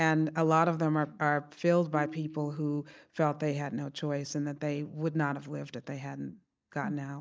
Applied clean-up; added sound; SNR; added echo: neural mask model DeepFilterNet 3.